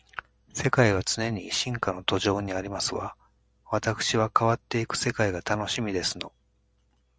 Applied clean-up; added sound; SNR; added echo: none; none; none; none.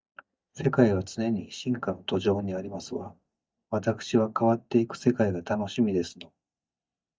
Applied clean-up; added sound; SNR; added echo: neural mask model DeepFilterNet 3.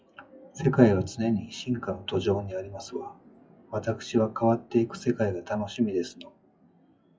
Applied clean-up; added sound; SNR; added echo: classical method WPE with log-MMSE.